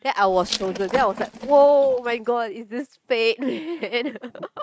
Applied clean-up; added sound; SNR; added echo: neural mask model RNNoise.